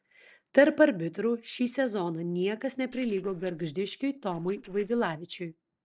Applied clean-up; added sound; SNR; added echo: neural separator model SepFormer DNS4.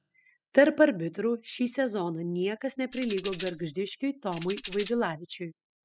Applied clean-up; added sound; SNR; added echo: classical method spectral subtraction.